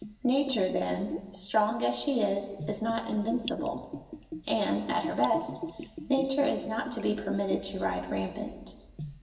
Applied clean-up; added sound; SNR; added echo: none; Bathtub (filling or washing) / Gurgling; 11 dB; reverberation time 1.1 s.